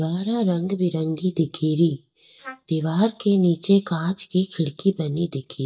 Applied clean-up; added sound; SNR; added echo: neural mask model DeepFilterNet 3.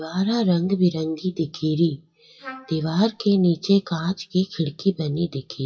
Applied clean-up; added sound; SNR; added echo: classical method WPE with log-MMSE.